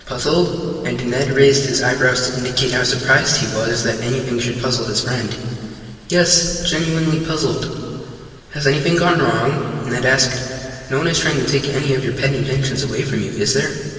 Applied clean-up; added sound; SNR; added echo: none; none; none; reverberation time 2.6 s.